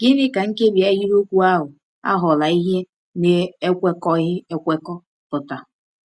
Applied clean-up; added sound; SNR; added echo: none; none; none; none.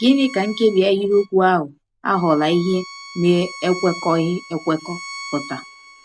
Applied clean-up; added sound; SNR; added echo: none; Bowed string instrument; 17 dB; none.